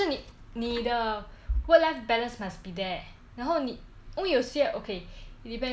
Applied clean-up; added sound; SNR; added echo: none; none; none; none.